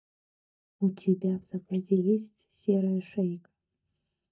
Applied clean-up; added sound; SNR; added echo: neural mask model DeepFilterNet 3.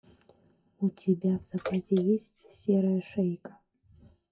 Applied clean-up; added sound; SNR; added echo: classical method WPE with log-MMSE.